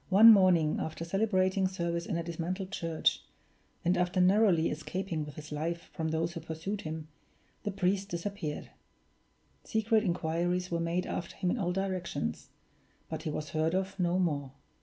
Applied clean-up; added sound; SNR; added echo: none; none; none; none.